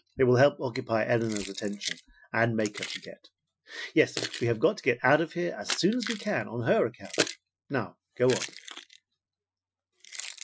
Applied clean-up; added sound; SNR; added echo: classical method Wiener filter.